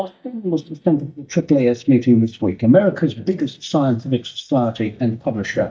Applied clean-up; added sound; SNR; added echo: neural mask model DeepFilterNet 3.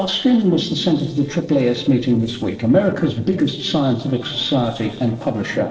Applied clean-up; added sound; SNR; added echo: neural separator model SepFormer DNS4.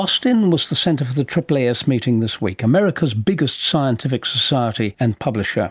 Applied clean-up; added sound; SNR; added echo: none; none; none; none.